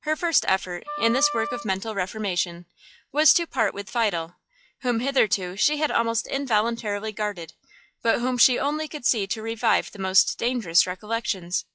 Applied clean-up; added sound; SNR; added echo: classical method log-MMSE.